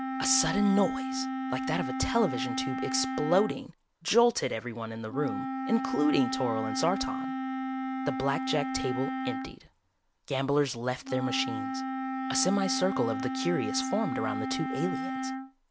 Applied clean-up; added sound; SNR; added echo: none; Wind instrument, woodwind instrument; 3 dB; none.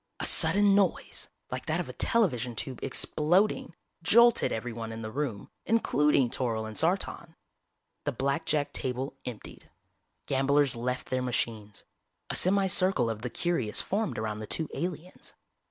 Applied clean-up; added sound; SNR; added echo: none; none; none; none.